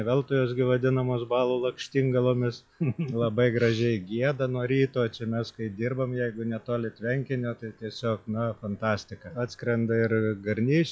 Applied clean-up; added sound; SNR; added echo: classical method log-MMSE.